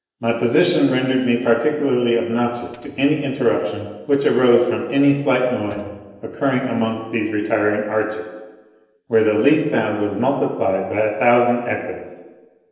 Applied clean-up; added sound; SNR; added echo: neural separator model SepFormer DNS4.